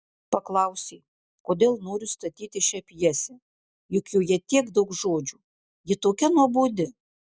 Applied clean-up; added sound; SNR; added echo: none; none; none; none.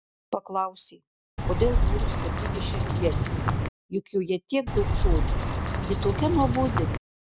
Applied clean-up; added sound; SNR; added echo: none; Bird vocalization, bird call, bird song; -5 dB; none.